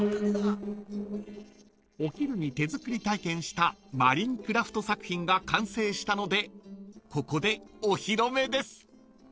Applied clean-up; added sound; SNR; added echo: neural separator model SepFormer DNS4.